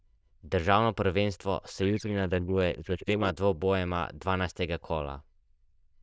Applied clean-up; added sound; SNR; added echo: neural diffusion model UNIVERSE++.